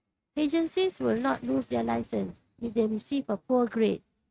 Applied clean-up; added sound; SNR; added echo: neural mask model RNNoise.